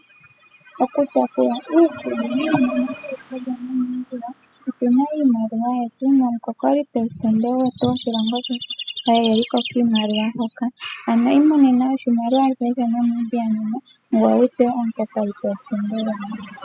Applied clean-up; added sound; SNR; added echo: classical method spectral subtraction.